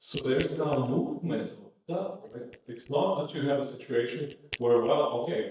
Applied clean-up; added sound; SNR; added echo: neural mask model DeepFilterNet 3.